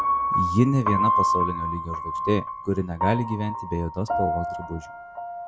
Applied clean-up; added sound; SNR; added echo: none; Piano; 0 dB; none.